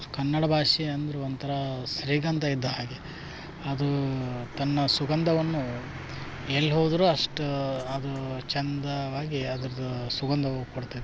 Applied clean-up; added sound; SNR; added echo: none; Boiling; 18 dB; none.